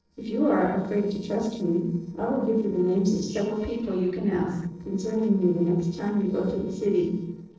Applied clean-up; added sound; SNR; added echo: neural separator model SepFormer DNS4.